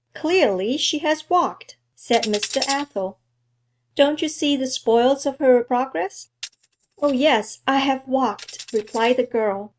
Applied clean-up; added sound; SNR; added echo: neural mask model RNNoise.